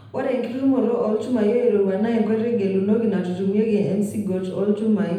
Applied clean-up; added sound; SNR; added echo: none; none; none; reverberation time 0.8 s.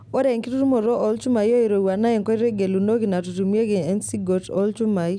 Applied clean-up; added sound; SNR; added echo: none; none; none; none.